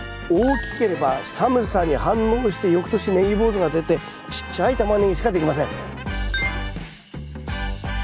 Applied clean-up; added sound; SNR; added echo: none; Zipper (clothing); 19 dB; none.